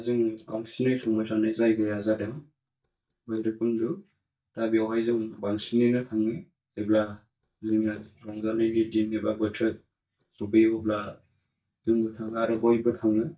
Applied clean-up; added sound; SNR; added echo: neural mask model DeepFilterNet 3.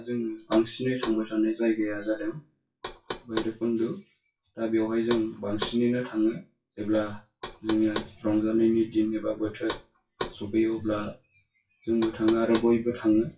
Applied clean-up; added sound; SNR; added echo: classical method WPE with log-MMSE.